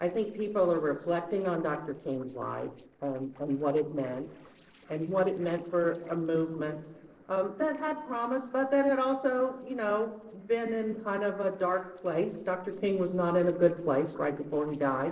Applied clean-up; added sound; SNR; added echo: neural separator model SepFormer DNS4.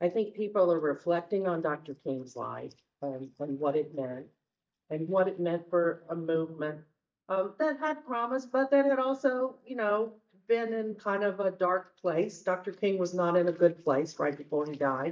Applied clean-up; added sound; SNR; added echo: neural mask model DeepFilterNet 3.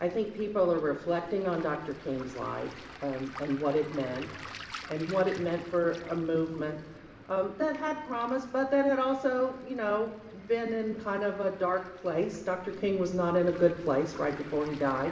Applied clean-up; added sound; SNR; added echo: none; Waves, surf; 20 dB; reverberation time 0.8 s.